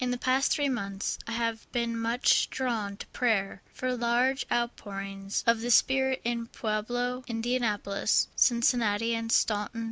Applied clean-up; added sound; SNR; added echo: none; none; none; none.